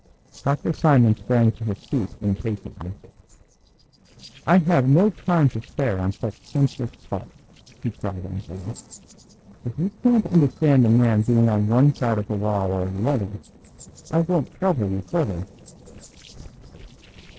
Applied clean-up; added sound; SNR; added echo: neural separator model SepFormer DNS4.